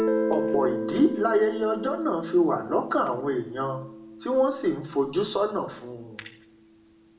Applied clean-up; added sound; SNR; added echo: none; Guitar; 6 dB; reverberation time 0.5 s.